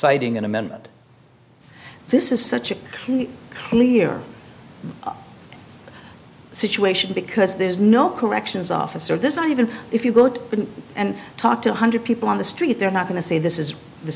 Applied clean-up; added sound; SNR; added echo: none; none; none; none.